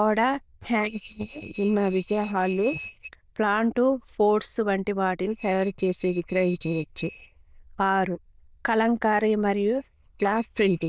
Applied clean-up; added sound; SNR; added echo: neural diffusion model UNIVERSE++.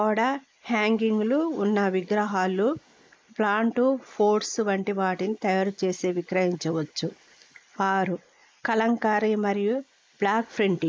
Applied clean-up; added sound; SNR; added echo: neural mask model Resemble Enhance denoiser.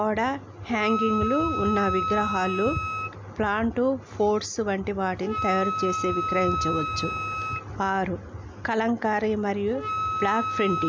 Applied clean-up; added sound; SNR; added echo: none; Wind instrument, woodwind instrument; 5 dB; none.